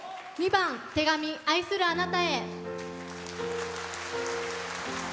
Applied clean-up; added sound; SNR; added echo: none; none; none; none.